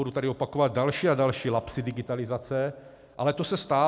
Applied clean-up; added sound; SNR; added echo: none; none; none; none.